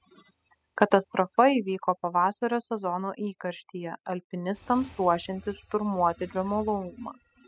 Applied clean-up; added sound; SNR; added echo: classical method spectral subtraction.